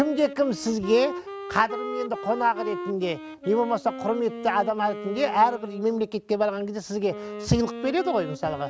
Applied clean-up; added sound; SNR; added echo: none; Wind instrument, woodwind instrument; 11 dB; none.